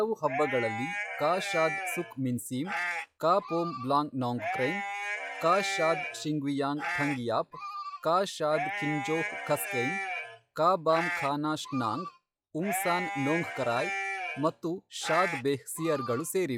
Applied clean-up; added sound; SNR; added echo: classical method log-MMSE.